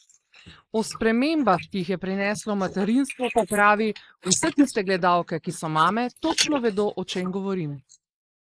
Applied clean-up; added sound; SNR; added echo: neural mask model Resemble Enhance denoiser.